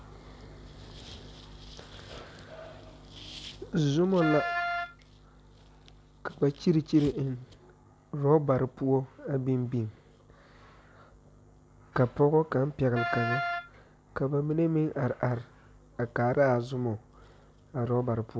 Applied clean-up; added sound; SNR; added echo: none; Wind instrument, woodwind instrument; 3 dB; none.